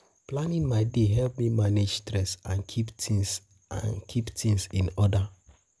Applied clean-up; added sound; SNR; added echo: none; none; none; none.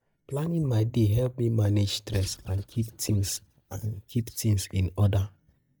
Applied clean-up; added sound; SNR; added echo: neural mask model DeepFilterNet 3.